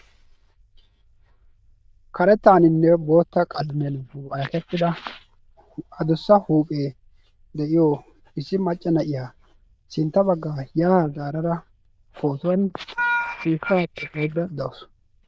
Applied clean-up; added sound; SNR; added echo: neural diffusion model UNIVERSE++.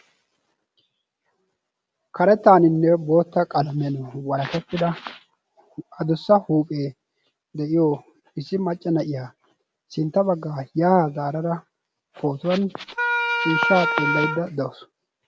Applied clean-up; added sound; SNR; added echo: none; Wind instrument, woodwind instrument; 0 dB; none.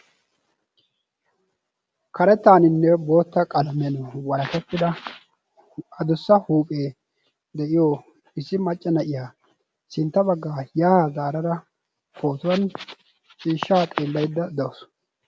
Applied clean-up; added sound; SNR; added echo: none; none; none; none.